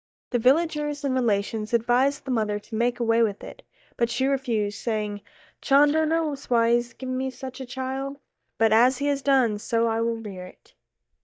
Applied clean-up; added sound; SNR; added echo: neural mask model DeepFilterNet 3.